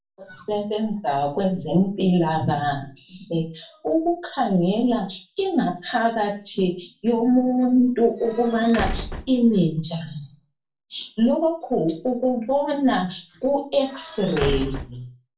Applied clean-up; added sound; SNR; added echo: none; Squeak / Slam / Wood; 8 dB; reverberation time 0.3 s.